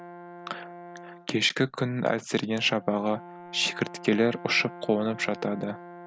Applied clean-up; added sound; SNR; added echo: none; Brass instrument; 16 dB; none.